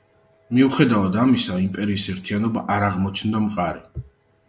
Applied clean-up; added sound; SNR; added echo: none; none; none; none.